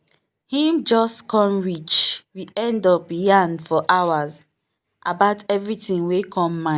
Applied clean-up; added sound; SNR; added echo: none; none; none; none.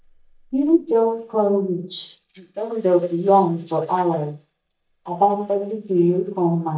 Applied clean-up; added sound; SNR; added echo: neural mask model DeepFilterNet 3.